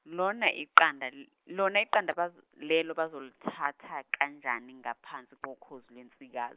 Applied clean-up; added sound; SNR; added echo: neural mask model Resemble Enhance denoiser.